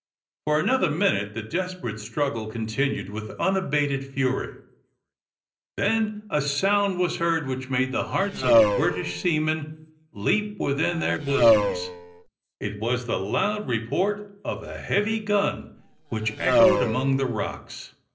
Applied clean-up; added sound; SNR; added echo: neural separator model SepFormer DNS4.